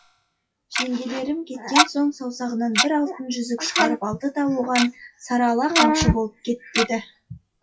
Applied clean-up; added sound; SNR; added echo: classical method WPE with log-MMSE.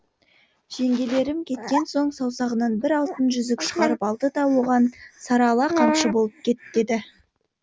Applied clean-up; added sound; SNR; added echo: none; none; none; none.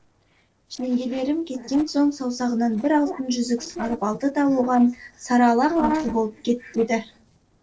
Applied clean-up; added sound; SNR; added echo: neural separator model SepFormer DNS4.